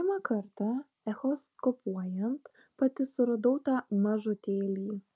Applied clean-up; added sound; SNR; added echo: none; none; none; none.